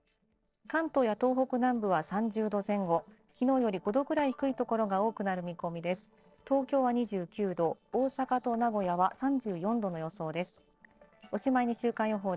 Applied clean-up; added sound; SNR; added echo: neural separator model SepFormer DNS4.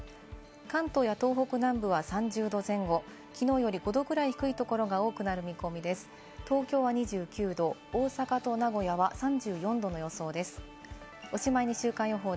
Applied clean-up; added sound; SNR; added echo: none; none; none; none.